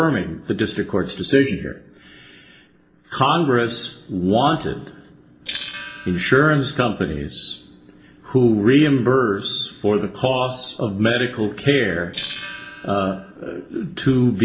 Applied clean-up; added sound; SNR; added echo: neural separator model SepFormer DNS4.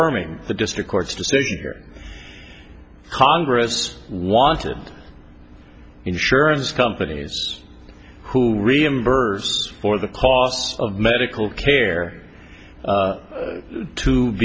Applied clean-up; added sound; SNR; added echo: none; none; none; none.